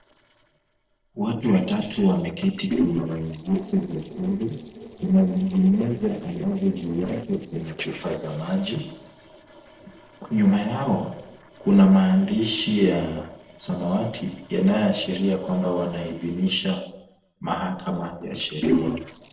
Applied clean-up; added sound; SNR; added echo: neural separator model SepFormer DNS4.